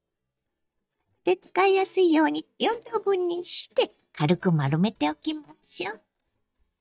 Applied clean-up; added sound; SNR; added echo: neural mask model DeepFilterNet 3.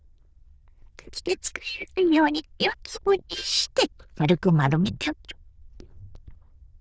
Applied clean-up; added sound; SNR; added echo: neural diffusion model UNIVERSE++.